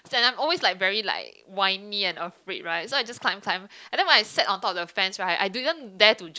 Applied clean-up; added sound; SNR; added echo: none; none; none; none.